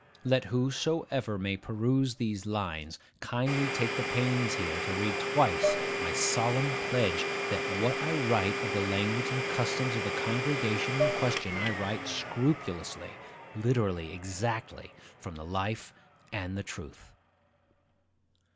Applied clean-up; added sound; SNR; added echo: none; Domestic sounds, home sounds + Dishes, pots, and pans; 3 dB; none.